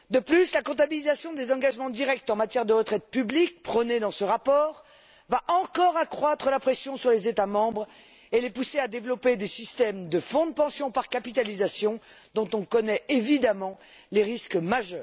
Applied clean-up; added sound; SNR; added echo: none; none; none; none.